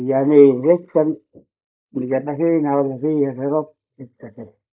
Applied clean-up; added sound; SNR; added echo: neural mask model Resemble Enhance denoiser.